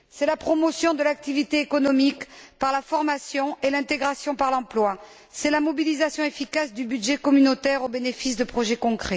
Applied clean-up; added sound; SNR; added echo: none; none; none; none.